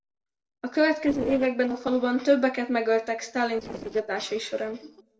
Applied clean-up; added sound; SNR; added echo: neural separator model SepFormer DNS4.